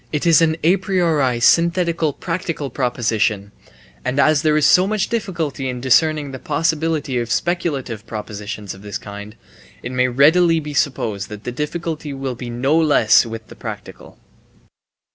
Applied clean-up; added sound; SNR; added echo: none; none; none; none.